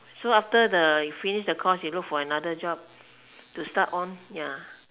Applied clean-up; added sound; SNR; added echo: none; none; none; none.